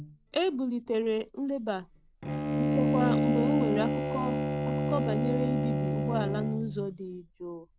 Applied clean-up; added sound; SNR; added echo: none; Bowed string instrument; -2 dB; none.